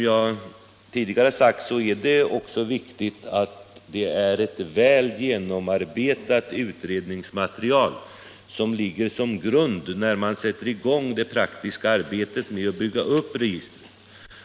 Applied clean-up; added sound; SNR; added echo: none; none; none; none.